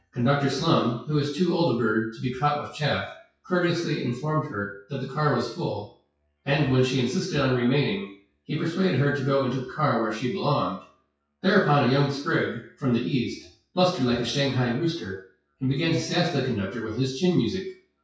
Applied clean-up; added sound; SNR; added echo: classical method WPE with log-MMSE.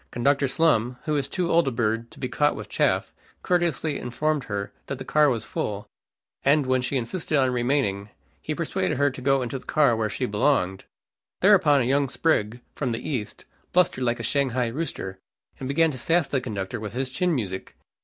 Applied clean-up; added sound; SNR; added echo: none; none; none; none.